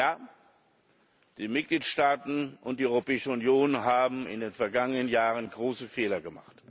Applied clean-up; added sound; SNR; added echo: none; none; none; none.